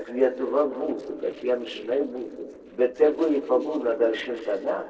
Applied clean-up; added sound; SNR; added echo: neural separator model SepFormer DNS4.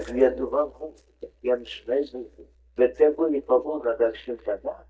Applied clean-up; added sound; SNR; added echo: neural mask model DeepFilterNet 3.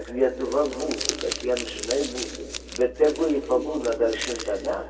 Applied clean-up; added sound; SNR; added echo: none; Crumpling, crinkling; 10 dB; reverberation time 2.1 s.